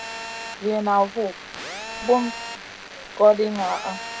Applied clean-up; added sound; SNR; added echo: none; Telephone; 11 dB; reverberation time 0.2 s.